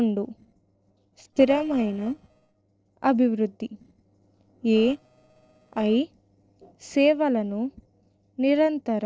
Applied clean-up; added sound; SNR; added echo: neural separator model SepFormer DNS4.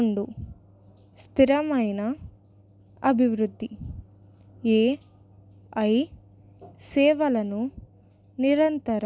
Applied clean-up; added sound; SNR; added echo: none; none; none; none.